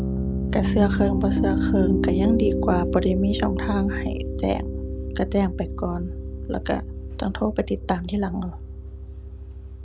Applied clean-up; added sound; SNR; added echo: none; Piano; 0 dB; none.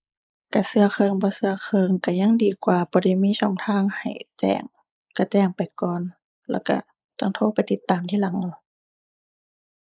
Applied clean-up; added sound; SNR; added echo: neural mask model Resemble Enhance denoiser.